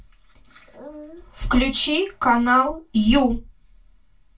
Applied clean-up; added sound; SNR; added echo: none; none; none; reverberation time 0.2 s.